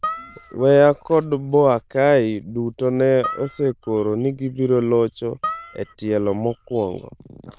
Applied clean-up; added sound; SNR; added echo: neural diffusion model UNIVERSE++.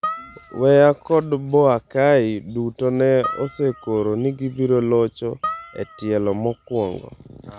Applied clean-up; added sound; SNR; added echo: none; Harp; 15 dB; none.